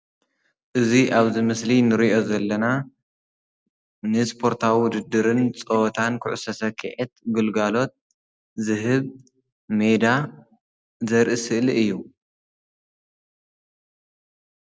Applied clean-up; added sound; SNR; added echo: none; none; none; none.